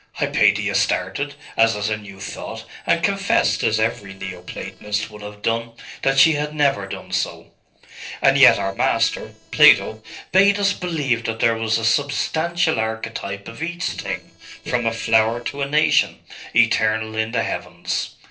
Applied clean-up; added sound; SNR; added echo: neural separator model SepFormer DNS4.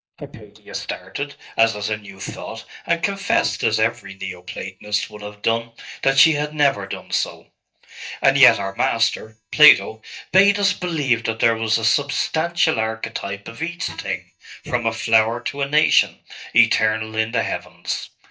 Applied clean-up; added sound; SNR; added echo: neural mask model DeepFilterNet 3.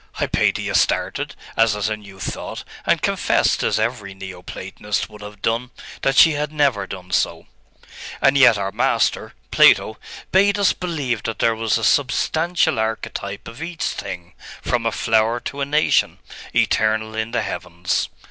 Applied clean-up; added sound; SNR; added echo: none; none; none; none.